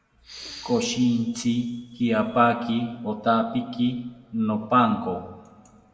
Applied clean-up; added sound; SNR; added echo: none; Respiratory sounds; 18 dB; reverberation time 1.2 s.